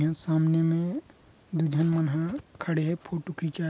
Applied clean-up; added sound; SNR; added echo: none; none; none; none.